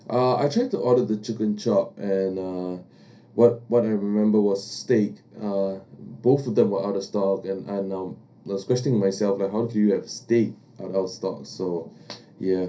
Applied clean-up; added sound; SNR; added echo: none; none; none; reverberation time 0.3 s.